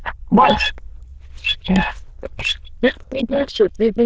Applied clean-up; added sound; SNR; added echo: neural diffusion model UNIVERSE++.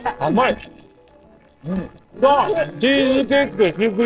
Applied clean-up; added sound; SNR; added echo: neural separator model SepFormer DNS4.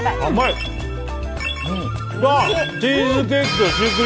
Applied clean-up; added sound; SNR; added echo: none; none; none; none.